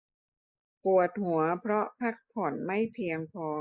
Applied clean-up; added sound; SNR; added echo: neural mask model Resemble Enhance denoiser.